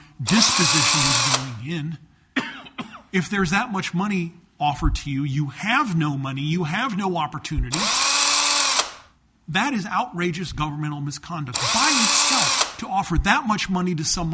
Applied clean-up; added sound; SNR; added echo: none; Engine / Drill; -4 dB; none.